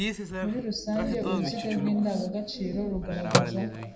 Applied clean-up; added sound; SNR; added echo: none; Telephone; 2 dB; reverberation time 0.5 s.